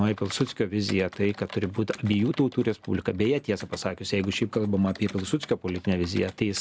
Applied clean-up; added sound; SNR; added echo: none; Computer keyboard; 20 dB; none.